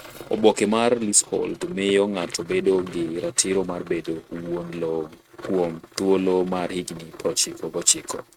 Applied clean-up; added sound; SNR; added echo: neural mask model RNNoise.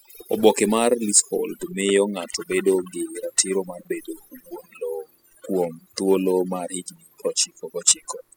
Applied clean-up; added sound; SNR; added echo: classical method spectral subtraction.